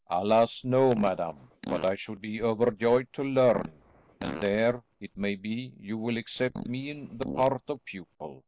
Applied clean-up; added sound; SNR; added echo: neural mask model Resemble Enhance denoiser.